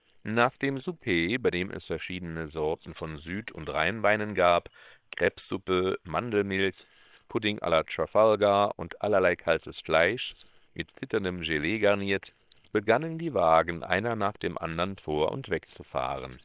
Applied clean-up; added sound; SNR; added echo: neural separator model SepFormer WHAM!.